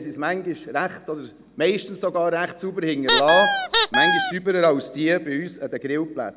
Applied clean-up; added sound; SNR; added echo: none; Squeak; -3 dB; none.